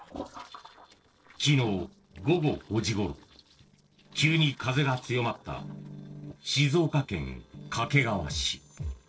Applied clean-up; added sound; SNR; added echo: neural separator model SepFormer DNS4.